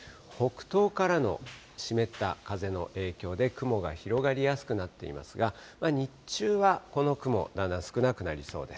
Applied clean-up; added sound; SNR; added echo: none; none; none; none.